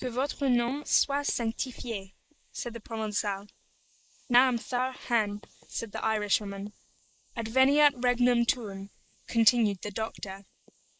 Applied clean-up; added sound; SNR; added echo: neural mask model Resemble Enhance denoiser.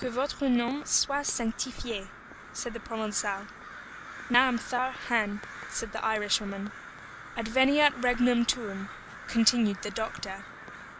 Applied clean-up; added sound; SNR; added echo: none; Crow; 14 dB; none.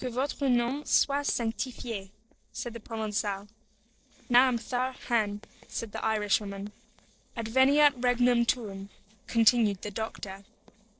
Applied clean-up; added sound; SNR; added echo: neural separator model SepFormer DNS4.